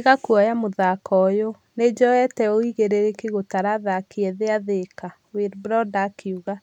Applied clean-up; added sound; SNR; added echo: none; none; none; none.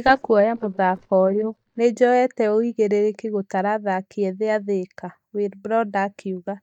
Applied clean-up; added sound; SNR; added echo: neural mask model DeepFilterNet 3.